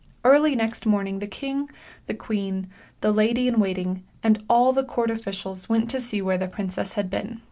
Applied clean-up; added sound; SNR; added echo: none; none; none; none.